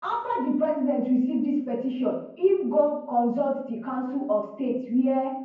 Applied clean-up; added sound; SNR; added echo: none; none; none; reverberation time 0.9 s.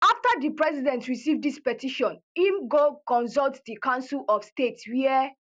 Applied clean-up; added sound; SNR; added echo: none; none; none; none.